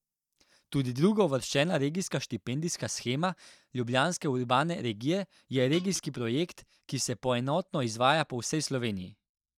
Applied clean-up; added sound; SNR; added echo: neural mask model DeepFilterNet 3.